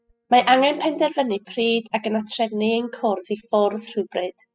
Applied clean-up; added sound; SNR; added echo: classical method spectral subtraction.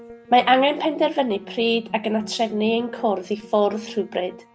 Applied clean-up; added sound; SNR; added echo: none; Piano; 20 dB; none.